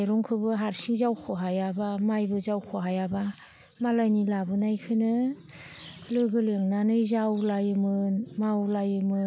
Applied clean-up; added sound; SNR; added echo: none; none; none; none.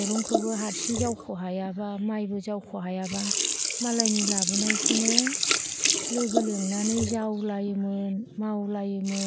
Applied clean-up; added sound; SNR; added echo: none; Sink (filling or washing); 0 dB; none.